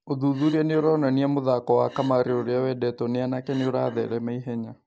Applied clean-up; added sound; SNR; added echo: none; Cough; 19 dB; none.